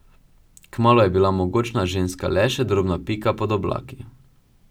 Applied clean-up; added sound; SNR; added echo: none; none; none; none.